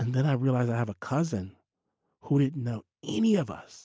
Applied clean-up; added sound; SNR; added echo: none; none; none; none.